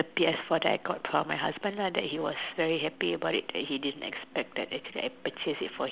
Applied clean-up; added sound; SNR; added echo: none; none; none; none.